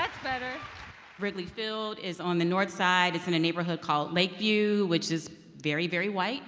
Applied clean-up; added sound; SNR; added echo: none; none; none; none.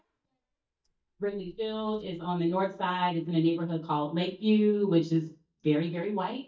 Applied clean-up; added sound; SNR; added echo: neural mask model DeepFilterNet 3.